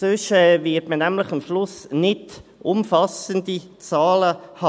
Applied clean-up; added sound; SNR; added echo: none; none; none; none.